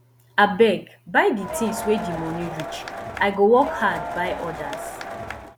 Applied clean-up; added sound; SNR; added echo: none; Crowd; 9 dB; none.